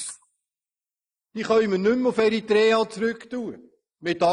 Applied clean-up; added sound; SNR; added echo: neural mask model Resemble Enhance denoiser.